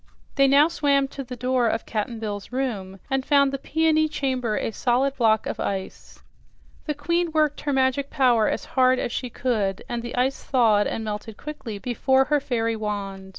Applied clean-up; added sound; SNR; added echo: none; Clock; 19 dB; none.